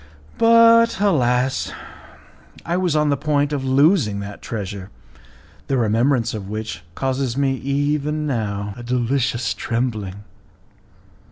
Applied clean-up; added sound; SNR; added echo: none; none; none; none.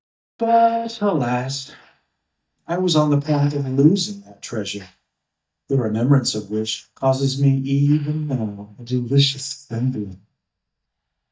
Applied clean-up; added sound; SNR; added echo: neural mask model DeepFilterNet 3.